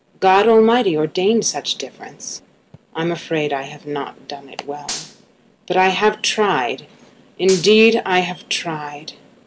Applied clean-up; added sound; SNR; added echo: none; Gunshot, gunfire; 15 dB; none.